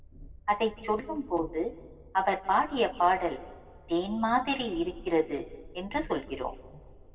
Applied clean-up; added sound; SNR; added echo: none; Train; 18 dB; reverberation time 1.3 s.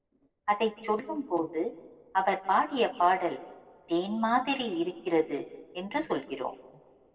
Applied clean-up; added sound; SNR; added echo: neural separator model SepFormer DNS4.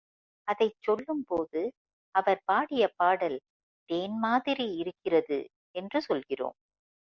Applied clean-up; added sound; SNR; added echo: none; none; none; none.